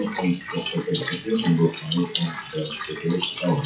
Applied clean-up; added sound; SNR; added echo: classical method WPE with log-MMSE.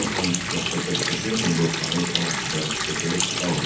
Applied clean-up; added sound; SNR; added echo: none; Water tap, faucet; -1 dB; reverberation time 0.6 s.